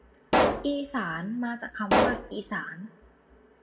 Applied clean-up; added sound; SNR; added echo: none; Explosion; -5 dB; reverberation time 0.7 s.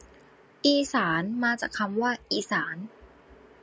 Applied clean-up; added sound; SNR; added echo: none; none; none; none.